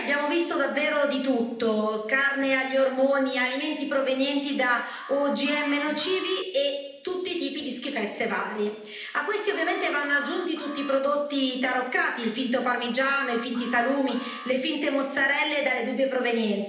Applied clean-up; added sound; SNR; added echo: none; Alarm; 15 dB; reverberation time 0.8 s.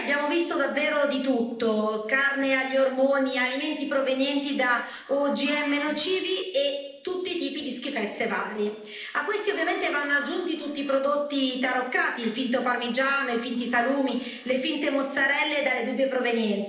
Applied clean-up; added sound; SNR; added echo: neural separator model SepFormer DNS4.